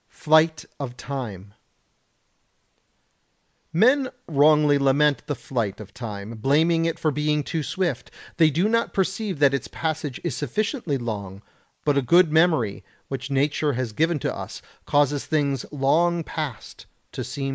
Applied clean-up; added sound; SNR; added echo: neural mask model Resemble Enhance denoiser.